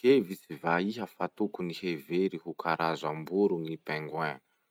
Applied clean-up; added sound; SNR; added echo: none; none; none; none.